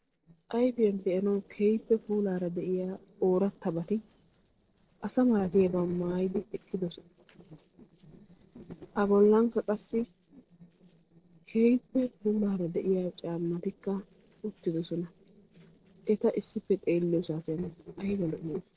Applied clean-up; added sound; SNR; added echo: neural separator model SepFormer DNS4.